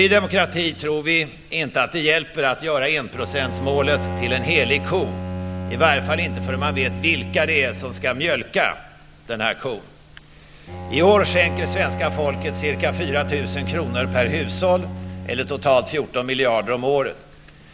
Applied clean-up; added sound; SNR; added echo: none; Bowed string instrument; 8 dB; none.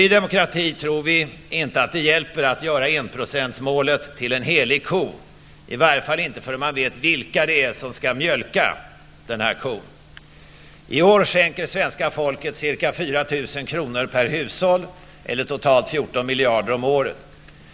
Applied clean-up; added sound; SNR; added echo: none; none; none; none.